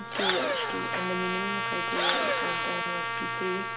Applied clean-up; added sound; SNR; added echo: none; Engine / Drill + Trumpet; -5 dB; none.